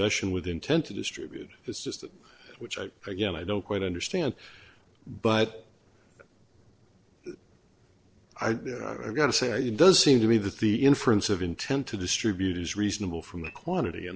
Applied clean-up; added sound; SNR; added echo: neural separator model SepFormer DNS4.